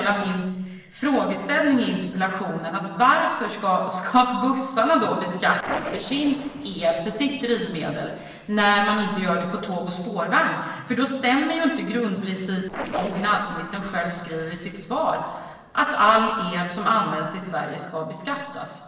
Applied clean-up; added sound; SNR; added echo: neural separator model SepFormer DNS4.